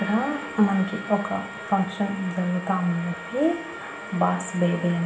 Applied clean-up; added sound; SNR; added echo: none; Trumpet; 14 dB; reverberation time 1.9 s.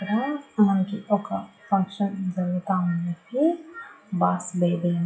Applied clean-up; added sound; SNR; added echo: classical method WPE with log-MMSE.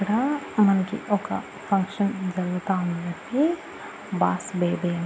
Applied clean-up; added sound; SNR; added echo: none; none; none; none.